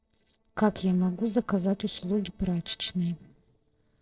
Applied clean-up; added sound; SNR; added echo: neural separator model SepFormer DNS4.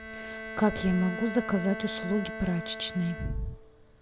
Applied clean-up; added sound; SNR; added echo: none; Bowed string instrument; 10 dB; none.